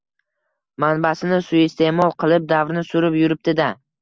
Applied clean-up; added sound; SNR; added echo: none; none; none; none.